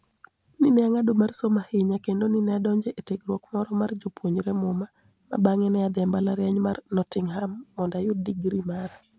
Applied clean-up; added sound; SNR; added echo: none; none; none; none.